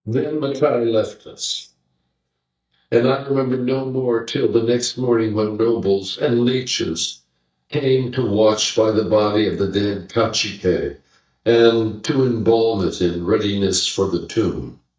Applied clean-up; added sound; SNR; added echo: neural mask model DeepFilterNet 3.